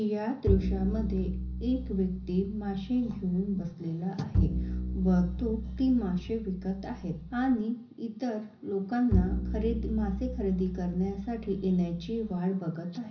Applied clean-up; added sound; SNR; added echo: none; Bowed string instrument; 3 dB; reverberation time 0.5 s.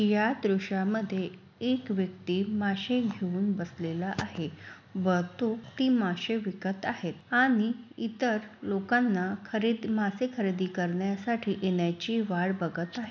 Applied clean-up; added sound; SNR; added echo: none; none; none; none.